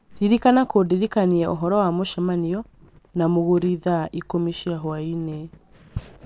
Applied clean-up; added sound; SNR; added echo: none; none; none; none.